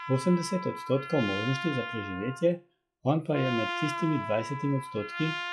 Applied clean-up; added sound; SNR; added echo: classical method log-MMSE.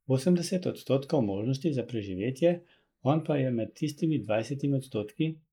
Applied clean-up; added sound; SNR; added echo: neural mask model Resemble Enhance denoiser.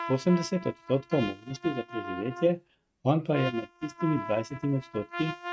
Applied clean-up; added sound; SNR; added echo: neural mask model RNNoise.